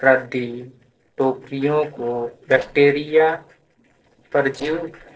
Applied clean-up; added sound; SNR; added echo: neural separator model SepFormer DNS4.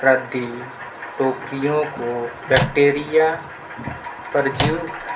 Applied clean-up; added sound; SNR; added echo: none; Microwave oven; 3 dB; reverberation time 0.5 s.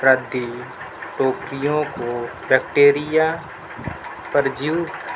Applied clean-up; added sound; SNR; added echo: none; none; none; none.